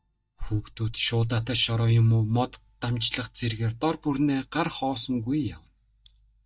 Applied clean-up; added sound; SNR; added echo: neural mask model DeepFilterNet 3.